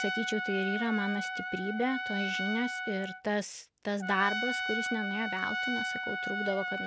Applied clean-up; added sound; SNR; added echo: none; Trumpet; 2 dB; none.